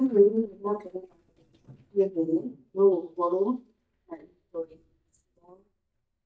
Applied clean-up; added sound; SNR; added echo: neural mask model DeepFilterNet 3.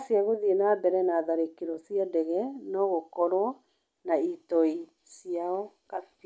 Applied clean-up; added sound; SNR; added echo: none; none; none; none.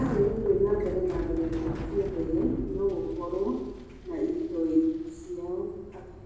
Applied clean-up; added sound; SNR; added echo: none; Bicycle; 9 dB; reverberation time 1.1 s.